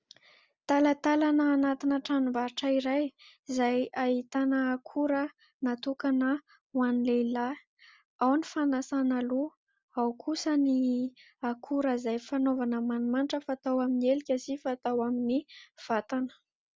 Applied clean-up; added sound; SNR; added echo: none; none; none; none.